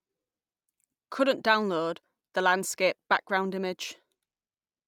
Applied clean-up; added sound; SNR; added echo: none; none; none; none.